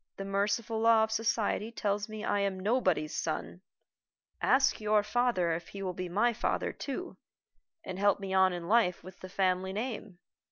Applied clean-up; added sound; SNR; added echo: none; none; none; none.